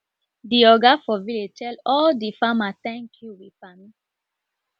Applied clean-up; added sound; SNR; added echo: none; none; none; none.